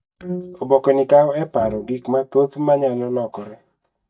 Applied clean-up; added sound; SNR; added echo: neural mask model DeepFilterNet 3.